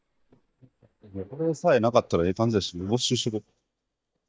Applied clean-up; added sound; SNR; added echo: neural mask model DeepFilterNet 3.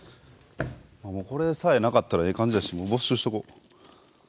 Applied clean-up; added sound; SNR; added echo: none; none; none; none.